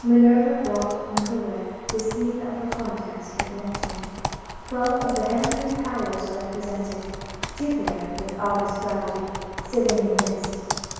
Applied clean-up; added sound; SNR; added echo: none; Computer keyboard; 9 dB; reverberation time 1.9 s.